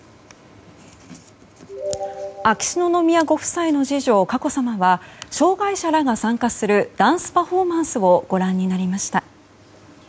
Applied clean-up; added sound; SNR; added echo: none; none; none; none.